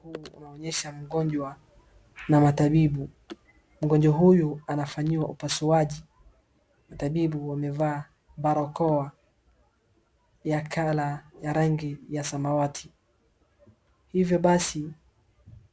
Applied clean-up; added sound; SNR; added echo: none; none; none; none.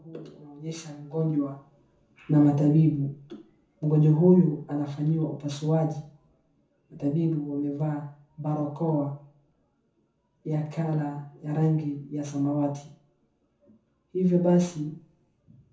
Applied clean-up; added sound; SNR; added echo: none; none; none; reverberation time 0.7 s.